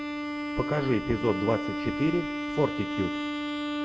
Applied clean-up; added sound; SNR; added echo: none; Bowed string instrument; 2 dB; none.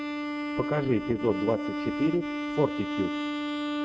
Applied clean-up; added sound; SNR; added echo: neural mask model RNNoise.